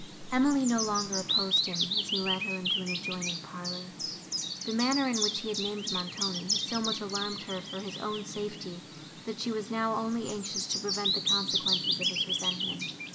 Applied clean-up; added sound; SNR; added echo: none; Bird vocalization, bird call, bird song; -1 dB; reverberation time 1.2 s.